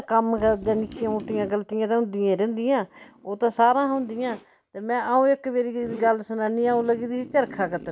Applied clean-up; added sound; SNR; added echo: none; Zipper (clothing); 18 dB; none.